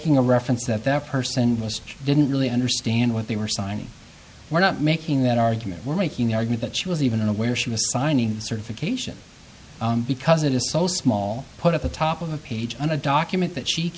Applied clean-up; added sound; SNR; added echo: none; none; none; none.